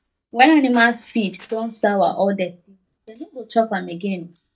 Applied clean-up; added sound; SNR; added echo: neural mask model DeepFilterNet 3.